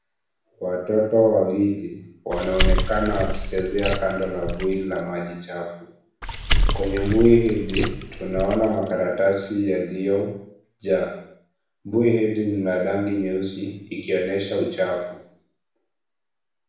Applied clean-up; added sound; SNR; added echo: none; Water / Splash, splatter; 0 dB; reverberation time 0.7 s.